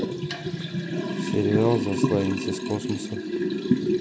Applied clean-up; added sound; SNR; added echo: none; Liquid; -2 dB; none.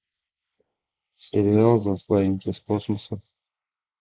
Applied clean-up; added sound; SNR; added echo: neural mask model Resemble Enhance denoiser.